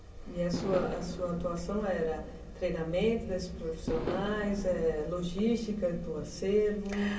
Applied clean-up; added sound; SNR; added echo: none; Fireworks; 11 dB; reverberation time 1.8 s.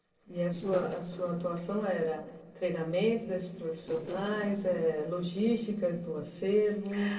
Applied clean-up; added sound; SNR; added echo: neural separator model SepFormer DNS4.